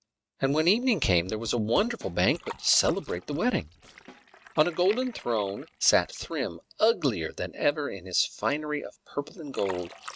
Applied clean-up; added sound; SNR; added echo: neural mask model RNNoise.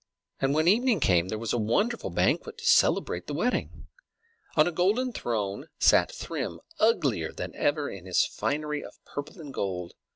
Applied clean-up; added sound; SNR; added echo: none; none; none; none.